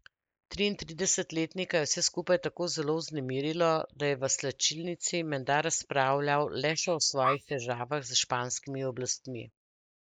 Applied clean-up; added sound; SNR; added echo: neural mask model Resemble Enhance denoiser.